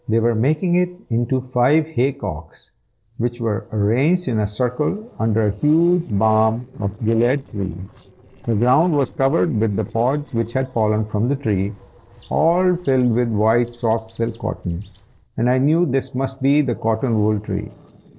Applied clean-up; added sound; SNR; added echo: neural separator model SepFormer DNS4.